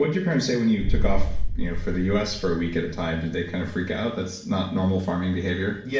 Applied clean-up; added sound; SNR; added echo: none; Boom; -1 dB; reverberation time 0.6 s.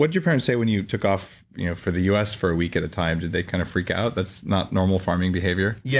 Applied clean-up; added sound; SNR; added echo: none; none; none; none.